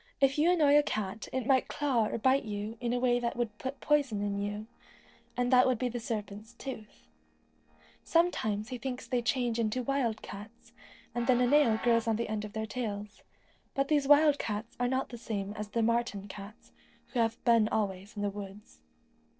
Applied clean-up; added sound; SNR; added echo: neural separator model SepFormer DNS4.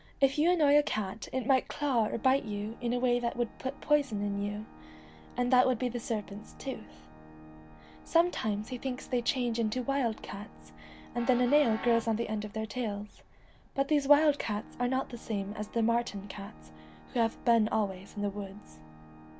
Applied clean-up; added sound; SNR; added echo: none; Train + Organ; 19 dB; none.